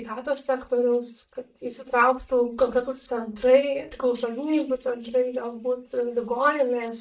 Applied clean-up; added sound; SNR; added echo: neural mask model DeepFilterNet 3.